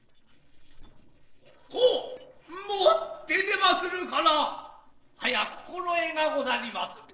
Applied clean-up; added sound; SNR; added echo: neural separator model SepFormer DNS4.